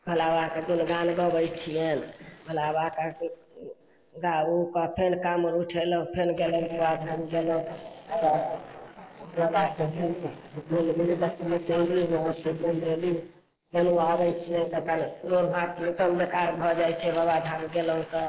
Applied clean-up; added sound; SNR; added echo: neural mask model Resemble Enhance denoiser.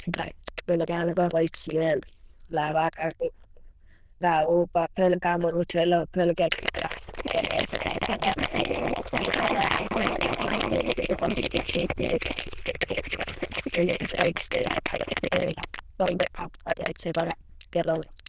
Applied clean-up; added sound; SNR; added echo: neural diffusion model UNIVERSE++.